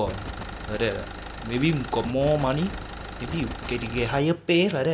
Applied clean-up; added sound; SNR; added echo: none; Wind + Engine; 9 dB; none.